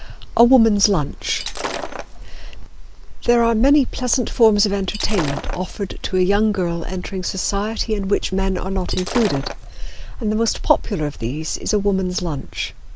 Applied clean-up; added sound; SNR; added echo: none; Shatter; 11 dB; none.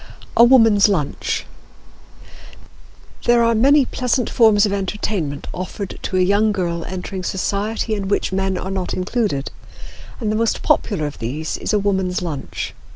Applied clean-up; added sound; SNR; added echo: none; none; none; none.